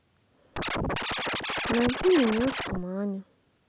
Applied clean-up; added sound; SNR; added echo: none; Scratching (performance technique); 1 dB; none.